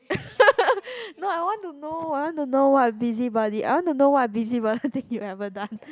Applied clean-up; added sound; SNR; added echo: none; none; none; none.